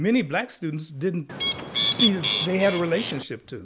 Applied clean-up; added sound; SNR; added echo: none; Bird; 0 dB; none.